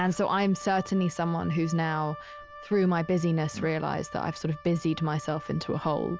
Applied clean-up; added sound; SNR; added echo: none; Wind instrument, woodwind instrument; 18 dB; none.